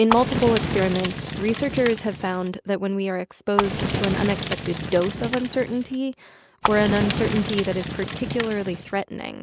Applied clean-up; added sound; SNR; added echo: none; Fire; 3 dB; none.